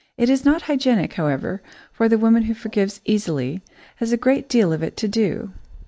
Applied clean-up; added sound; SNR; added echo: none; none; none; none.